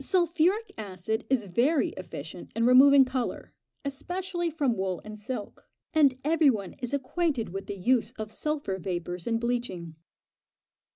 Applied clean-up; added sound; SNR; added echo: none; none; none; none.